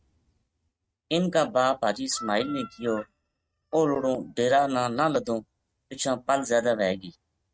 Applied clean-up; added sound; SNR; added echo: neural mask model RNNoise.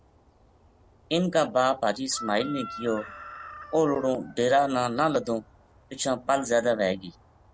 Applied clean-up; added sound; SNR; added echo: none; Chicken, rooster; 19 dB; none.